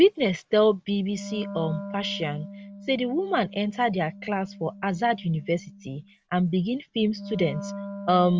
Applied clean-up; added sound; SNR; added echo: none; Wind instrument, woodwind instrument; 14 dB; none.